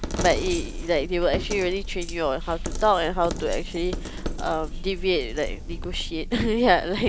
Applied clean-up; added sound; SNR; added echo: none; Coin (dropping); 5 dB; none.